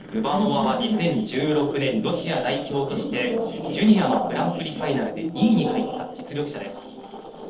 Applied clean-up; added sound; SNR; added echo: neural separator model SepFormer DNS4.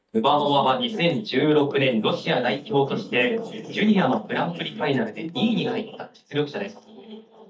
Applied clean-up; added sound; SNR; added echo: neural mask model DeepFilterNet 3.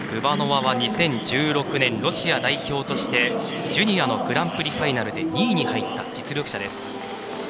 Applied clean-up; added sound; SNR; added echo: none; none; none; none.